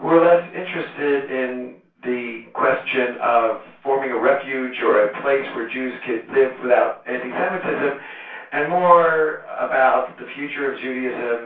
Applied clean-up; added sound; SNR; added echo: none; none; none; reverberation time 0.3 s.